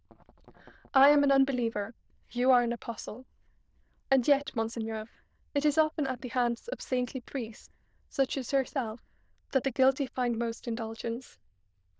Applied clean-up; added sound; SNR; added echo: neural diffusion model UNIVERSE++.